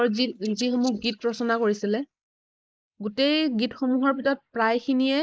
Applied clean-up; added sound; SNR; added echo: neural mask model Resemble Enhance denoiser.